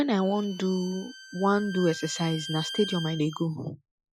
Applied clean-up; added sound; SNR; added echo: classical method Wiener filter.